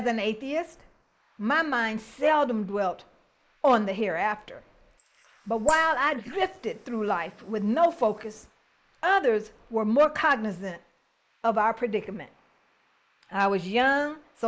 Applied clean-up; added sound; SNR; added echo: neural mask model Resemble Enhance denoiser.